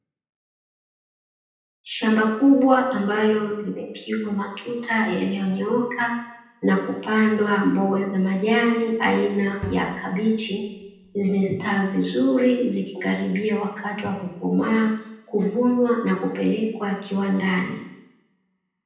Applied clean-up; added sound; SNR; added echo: none; Bowed string instrument; 14 dB; reverberation time 0.9 s.